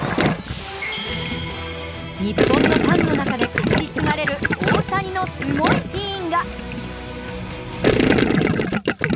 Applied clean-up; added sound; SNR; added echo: none; Gurgling; -4 dB; none.